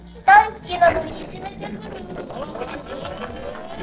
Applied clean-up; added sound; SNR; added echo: neural separator model SepFormer DNS4.